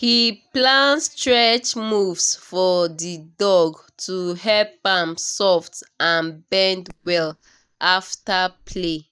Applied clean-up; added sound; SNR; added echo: neural mask model DeepFilterNet 3.